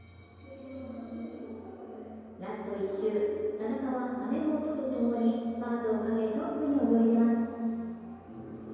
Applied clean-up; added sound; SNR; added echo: none; none; none; reverberation time 2.2 s.